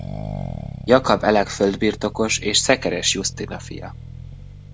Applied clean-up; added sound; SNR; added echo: none; Accelerating, revving, vroom; 12 dB; none.